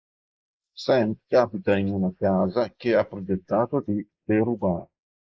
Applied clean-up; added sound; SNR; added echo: neural mask model Resemble Enhance denoiser.